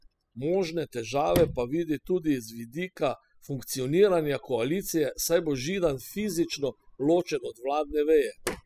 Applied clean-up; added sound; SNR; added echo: classical method spectral subtraction.